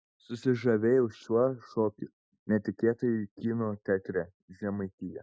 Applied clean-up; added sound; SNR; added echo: none; none; none; none.